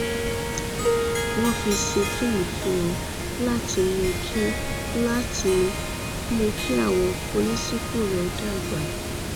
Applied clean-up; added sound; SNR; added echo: none; Harp + Water; 1 dB; none.